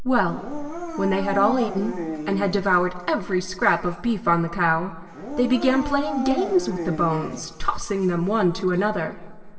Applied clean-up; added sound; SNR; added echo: none; Dog; 9 dB; reverberation time 2.0 s.